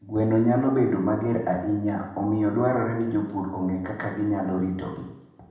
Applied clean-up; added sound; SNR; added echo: none; none; none; reverberation time 0.8 s.